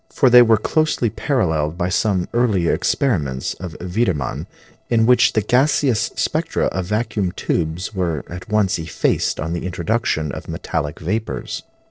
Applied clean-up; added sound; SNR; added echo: neural separator model SepFormer DNS4.